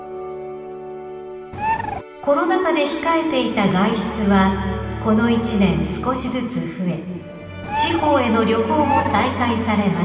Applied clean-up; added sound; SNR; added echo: none; Bird; 3 dB; reverberation time 2.3 s.